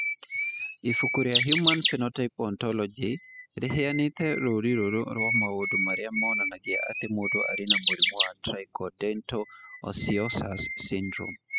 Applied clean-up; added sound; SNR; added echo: classical method spectral subtraction.